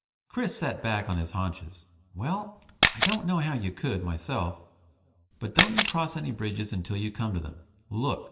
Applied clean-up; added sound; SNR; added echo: none; Camera; -2 dB; reverberation time 0.8 s.